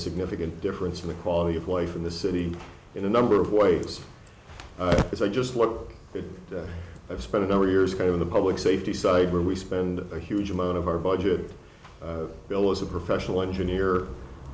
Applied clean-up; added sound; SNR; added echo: none; none; none; none.